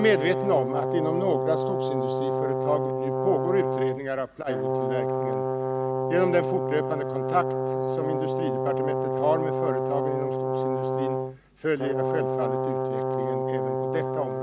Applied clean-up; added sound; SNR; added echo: none; Brass instrument; -2 dB; none.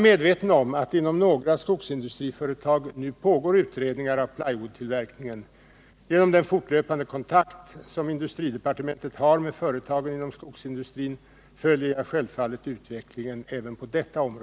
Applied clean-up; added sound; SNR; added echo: none; none; none; none.